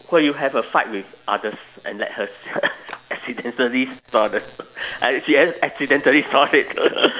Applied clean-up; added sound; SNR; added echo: none; Clapping; 17 dB; none.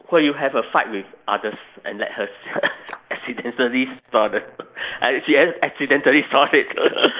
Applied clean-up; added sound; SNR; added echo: neural mask model Resemble Enhance denoiser.